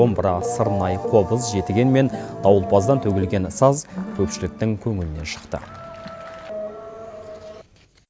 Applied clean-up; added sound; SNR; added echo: none; none; none; none.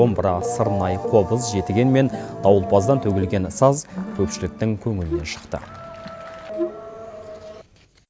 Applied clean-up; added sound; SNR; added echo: none; Wind instrument, woodwind instrument; 9 dB; none.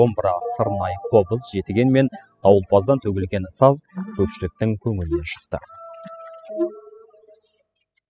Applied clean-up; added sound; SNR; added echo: classical method spectral subtraction.